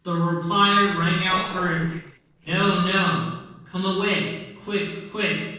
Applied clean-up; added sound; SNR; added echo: neural separator model SepFormer DNS4.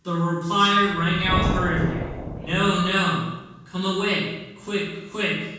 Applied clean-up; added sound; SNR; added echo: none; Thunder; 8 dB; reverberation time 1.2 s.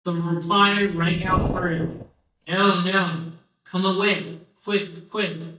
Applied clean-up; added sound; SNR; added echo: neural mask model DeepFilterNet 3.